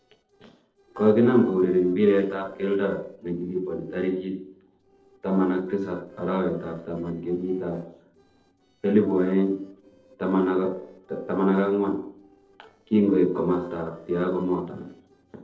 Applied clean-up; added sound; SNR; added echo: neural separator model SepFormer DNS4.